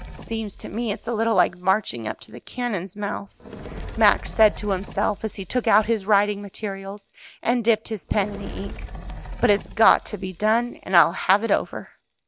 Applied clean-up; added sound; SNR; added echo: none; Fire; 15 dB; none.